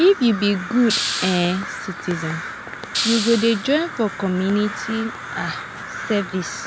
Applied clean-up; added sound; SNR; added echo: none; Crow + Hiss; 7 dB; none.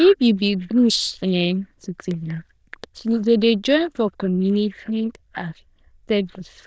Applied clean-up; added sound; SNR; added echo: neural diffusion model UNIVERSE++.